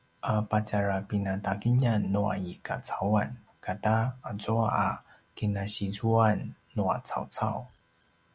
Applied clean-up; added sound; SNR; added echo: none; none; none; none.